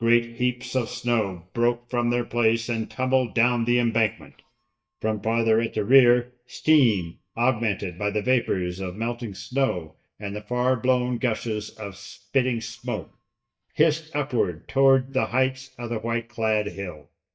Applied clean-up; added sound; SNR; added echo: neural mask model DeepFilterNet 3.